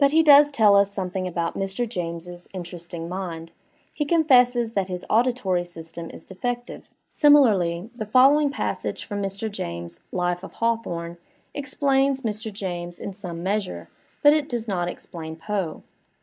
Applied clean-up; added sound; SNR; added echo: neural mask model Resemble Enhance denoiser.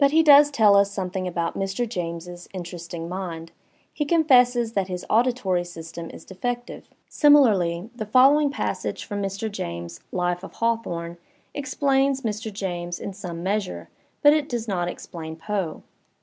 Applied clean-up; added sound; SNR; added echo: none; none; none; none.